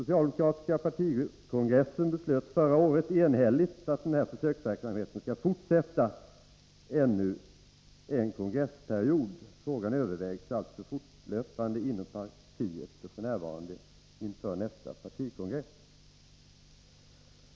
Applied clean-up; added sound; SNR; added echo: none; none; none; none.